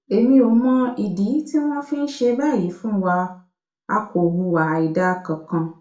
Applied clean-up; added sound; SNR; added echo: none; none; none; reverberation time 0.3 s.